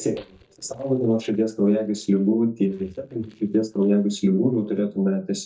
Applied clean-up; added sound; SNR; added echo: neural mask model DeepFilterNet 3.